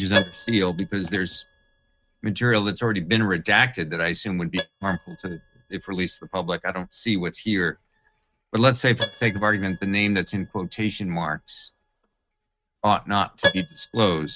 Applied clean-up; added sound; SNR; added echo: neural mask model RNNoise.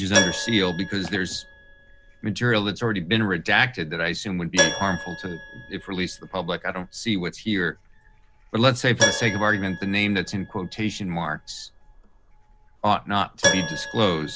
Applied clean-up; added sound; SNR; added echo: none; Keyboard (musical); 6 dB; none.